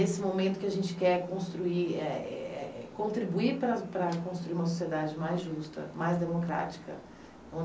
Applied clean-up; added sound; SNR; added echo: none; none; none; none.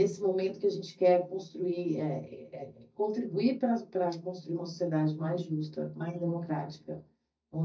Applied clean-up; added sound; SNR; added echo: neural mask model DeepFilterNet 3.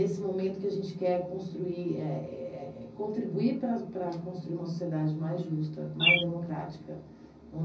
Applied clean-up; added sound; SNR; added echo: none; Bird; -2 dB; reverberation time 0.4 s.